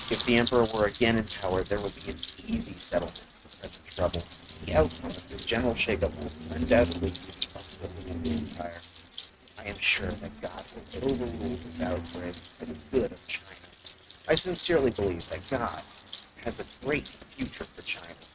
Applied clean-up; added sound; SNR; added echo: neural mask model RNNoise.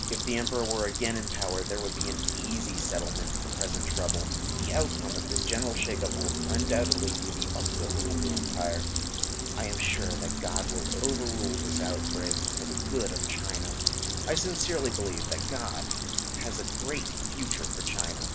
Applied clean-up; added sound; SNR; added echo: none; Stream + Gull, seagull; -5 dB; none.